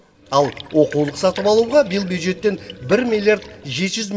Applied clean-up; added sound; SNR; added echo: none; Liquid; 18 dB; reverberation time 0.3 s.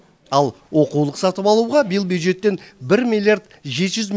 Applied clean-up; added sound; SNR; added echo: none; none; none; none.